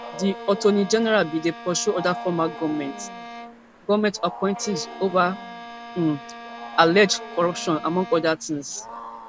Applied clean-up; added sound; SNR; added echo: none; Bowed string instrument + Wild animals; 13 dB; none.